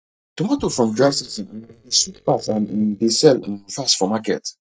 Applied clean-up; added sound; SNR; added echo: neural mask model DeepFilterNet 3.